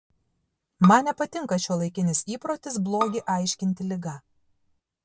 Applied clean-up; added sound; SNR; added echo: none; Bowed string instrument; 12 dB; none.